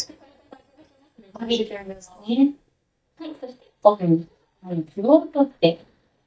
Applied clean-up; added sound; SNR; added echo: neural mask model DeepFilterNet 3.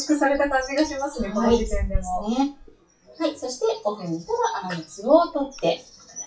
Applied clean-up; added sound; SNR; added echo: classical method WPE with log-MMSE.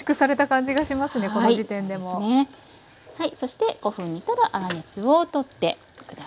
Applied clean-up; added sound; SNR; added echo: none; none; none; none.